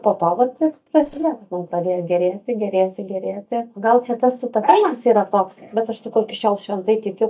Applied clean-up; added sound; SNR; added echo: neural mask model DeepFilterNet 3.